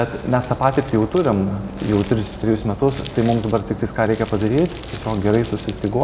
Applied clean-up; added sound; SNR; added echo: none; Crumpling, crinkling + Insect / Frog; 15 dB; none.